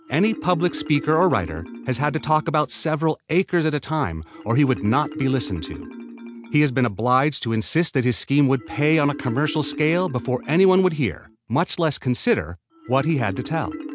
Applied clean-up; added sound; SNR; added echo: none; Marimba, xylophone; 14 dB; none.